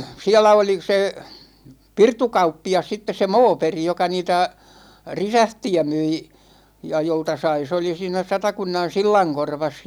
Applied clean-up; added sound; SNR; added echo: none; none; none; none.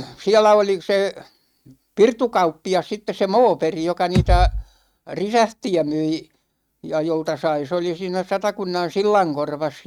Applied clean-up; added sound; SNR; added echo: neural mask model RNNoise.